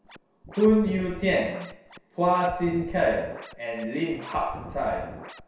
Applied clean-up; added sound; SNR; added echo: none; Scratching (performance technique); 15 dB; reverberation time 0.7 s.